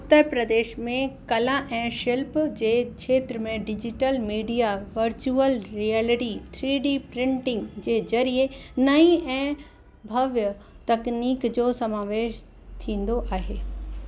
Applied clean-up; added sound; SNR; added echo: none; none; none; none.